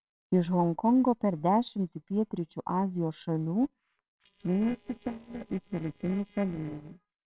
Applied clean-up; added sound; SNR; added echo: neural separator model SepFormer WHAMR!.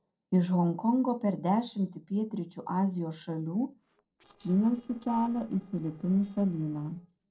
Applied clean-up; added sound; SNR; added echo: neural separator model SepFormer DNS4.